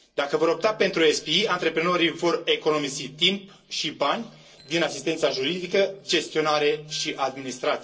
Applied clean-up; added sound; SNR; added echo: neural separator model SepFormer DNS4.